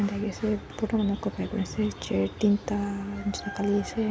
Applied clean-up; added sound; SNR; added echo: none; none; none; none.